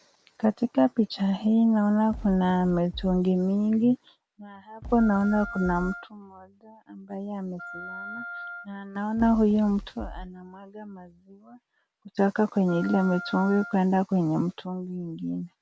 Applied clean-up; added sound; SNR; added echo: none; Fireworks + Wind instrument, woodwind instrument; 14 dB; none.